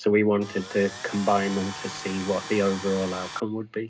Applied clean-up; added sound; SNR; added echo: none; Tools; 12 dB; reverberation time 0.2 s.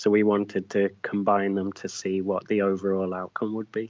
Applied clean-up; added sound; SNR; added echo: none; none; none; none.